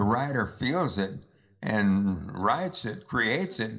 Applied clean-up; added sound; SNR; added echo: none; none; none; reverberation time 0.4 s.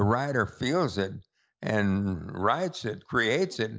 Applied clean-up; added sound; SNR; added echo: none; none; none; none.